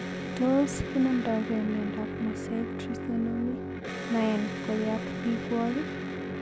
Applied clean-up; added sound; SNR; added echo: none; Electric guitar; 4 dB; none.